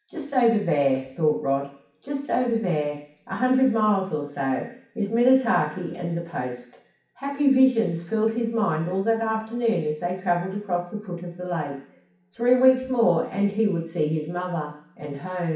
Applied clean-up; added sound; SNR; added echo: none; none; none; reverberation time 0.6 s.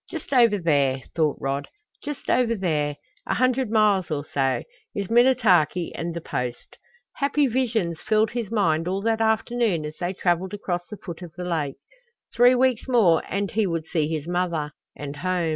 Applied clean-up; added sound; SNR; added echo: none; none; none; none.